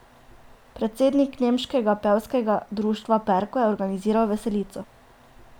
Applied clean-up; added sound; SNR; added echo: none; none; none; none.